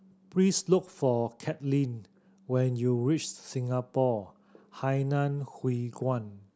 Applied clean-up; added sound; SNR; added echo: none; none; none; none.